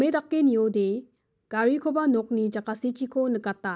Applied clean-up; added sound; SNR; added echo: none; none; none; none.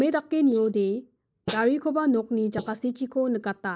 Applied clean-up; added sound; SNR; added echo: neural mask model Resemble Enhance denoiser.